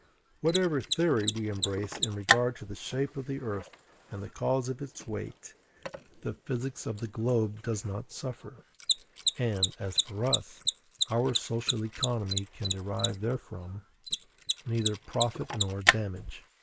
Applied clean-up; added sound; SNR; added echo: neural mask model Resemble Enhance denoiser.